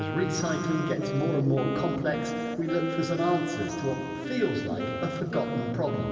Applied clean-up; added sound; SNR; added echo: none; Wind instrument, woodwind instrument; 5 dB; reverberation time 2.6 s.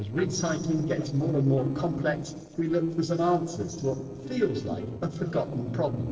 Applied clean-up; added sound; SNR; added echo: neural separator model SepFormer DNS4.